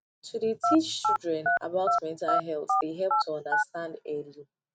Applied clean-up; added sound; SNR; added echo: neural mask model RNNoise.